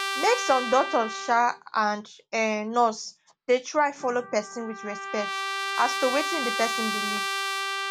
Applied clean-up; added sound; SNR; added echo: none; Trumpet; 5 dB; none.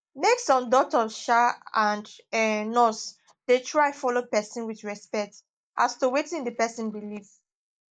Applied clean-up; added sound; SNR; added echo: neural mask model Resemble Enhance denoiser.